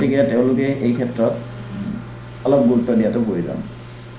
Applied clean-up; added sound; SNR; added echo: none; Microwave oven; 14 dB; reverberation time 0.5 s.